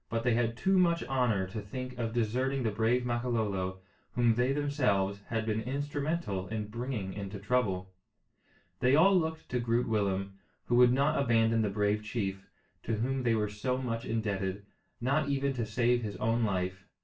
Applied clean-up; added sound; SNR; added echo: none; none; none; reverberation time 0.2 s.